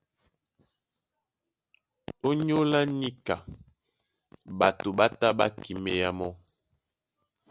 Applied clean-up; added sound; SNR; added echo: none; none; none; none.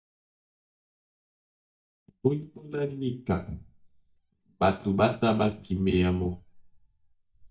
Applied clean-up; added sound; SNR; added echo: neural mask model DeepFilterNet 3.